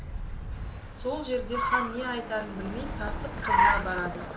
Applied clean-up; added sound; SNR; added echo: none; Car; -4 dB; reverberation time 0.4 s.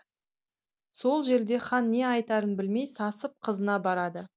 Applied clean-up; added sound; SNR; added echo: none; none; none; none.